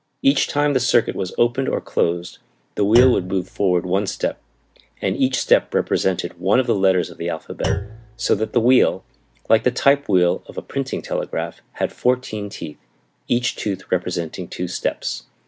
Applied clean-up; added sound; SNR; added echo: none; Thump, thud; 12 dB; none.